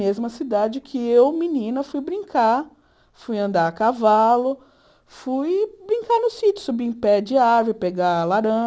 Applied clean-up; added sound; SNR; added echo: none; none; none; none.